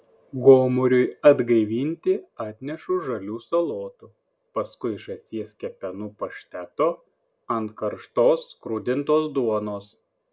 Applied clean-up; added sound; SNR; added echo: none; none; none; none.